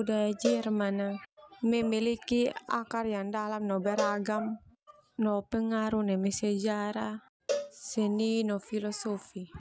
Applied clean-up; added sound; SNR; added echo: none; Cowbell; 10 dB; none.